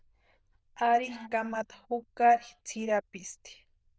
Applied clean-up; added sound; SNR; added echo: neural diffusion model UNIVERSE++.